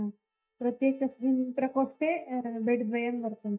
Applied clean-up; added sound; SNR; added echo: neural mask model DeepFilterNet 3.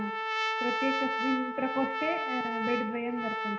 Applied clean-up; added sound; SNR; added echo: none; Trumpet; -1 dB; reverberation time 0.5 s.